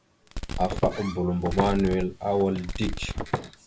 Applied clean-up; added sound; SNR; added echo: none; Fireworks + Walk, footsteps; 5 dB; none.